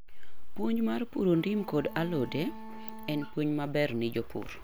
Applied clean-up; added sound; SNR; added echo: none; Bowed string instrument; 16 dB; none.